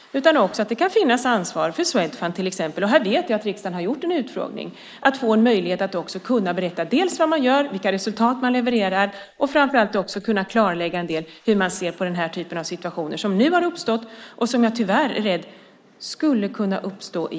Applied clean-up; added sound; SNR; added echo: neural mask model Resemble Enhance denoiser.